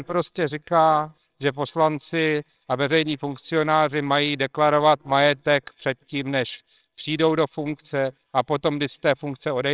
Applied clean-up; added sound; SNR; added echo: neural separator model SepFormer WHAMR!.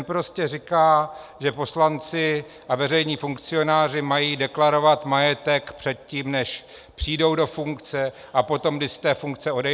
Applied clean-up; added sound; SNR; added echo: none; none; none; none.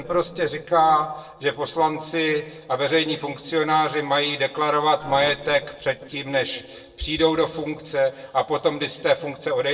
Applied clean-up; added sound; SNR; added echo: neural separator model SepFormer DNS4.